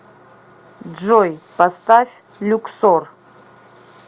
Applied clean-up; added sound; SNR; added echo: none; none; none; none.